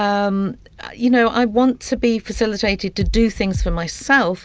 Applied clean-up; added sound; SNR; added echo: none; Bass drum; 4 dB; none.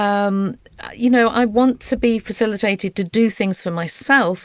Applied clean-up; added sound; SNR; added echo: neural mask model Resemble Enhance denoiser.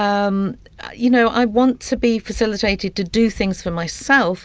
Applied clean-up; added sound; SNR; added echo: none; none; none; none.